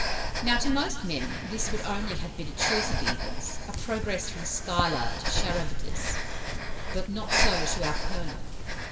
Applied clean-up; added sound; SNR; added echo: none; Breathing; -4 dB; reverberation time 1.8 s.